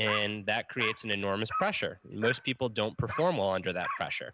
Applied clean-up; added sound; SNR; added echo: none; Dog; 9 dB; none.